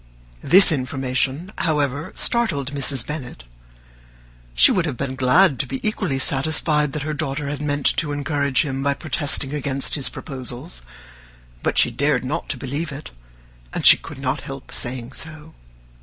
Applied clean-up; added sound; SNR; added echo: none; none; none; none.